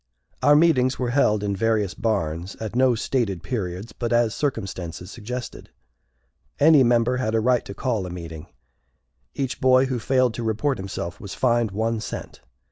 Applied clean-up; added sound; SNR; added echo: none; none; none; none.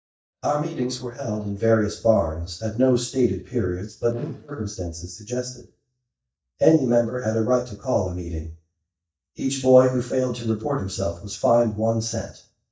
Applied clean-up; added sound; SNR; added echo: neural mask model DeepFilterNet 3.